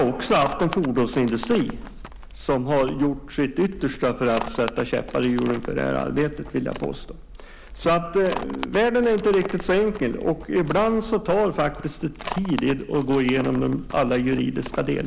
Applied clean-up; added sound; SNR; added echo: none; Livestock, farm animals, working animals; 13 dB; none.